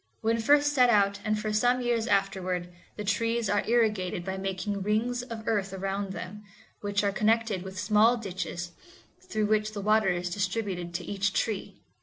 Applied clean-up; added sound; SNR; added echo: neural separator model SepFormer DNS4.